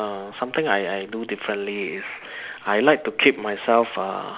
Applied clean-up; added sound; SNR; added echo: none; none; none; none.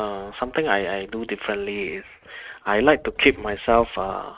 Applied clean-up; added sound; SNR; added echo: neural mask model RNNoise.